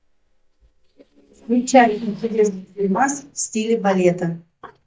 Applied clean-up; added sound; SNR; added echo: neural mask model DeepFilterNet 3.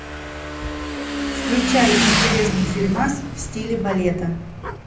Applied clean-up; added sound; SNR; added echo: none; Motorcycle / Engine; 0 dB; reverberation time 0.6 s.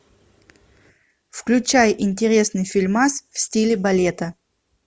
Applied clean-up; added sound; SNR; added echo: none; none; none; none.